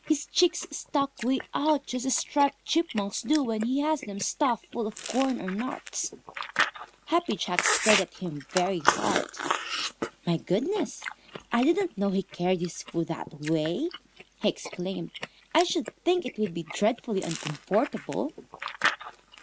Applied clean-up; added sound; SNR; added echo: none; Chewing, mastication; 7 dB; none.